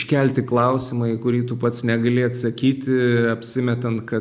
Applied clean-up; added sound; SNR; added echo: none; none; none; none.